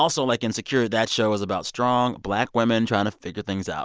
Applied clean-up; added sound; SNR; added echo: none; none; none; none.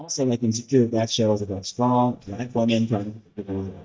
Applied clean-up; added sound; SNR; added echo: neural mask model DeepFilterNet 3.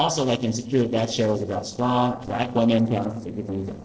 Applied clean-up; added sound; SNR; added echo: neural separator model SepFormer DNS4.